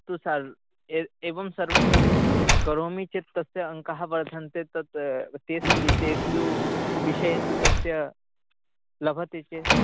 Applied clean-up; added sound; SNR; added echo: none; Sliding door; -5 dB; none.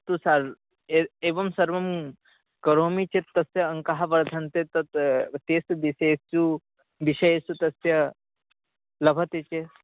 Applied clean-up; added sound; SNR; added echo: none; none; none; none.